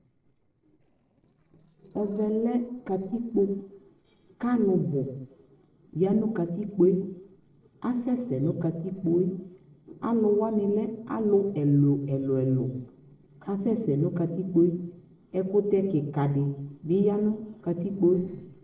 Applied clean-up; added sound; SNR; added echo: neural separator model SepFormer DNS4.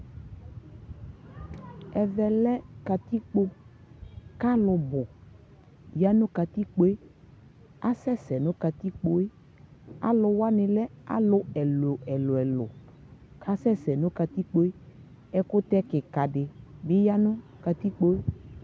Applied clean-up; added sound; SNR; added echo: none; none; none; none.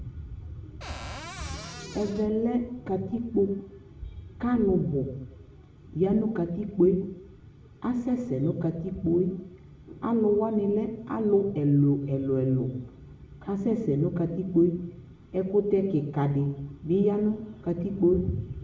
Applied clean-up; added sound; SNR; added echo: none; Cupboard open or close; 15 dB; reverberation time 0.7 s.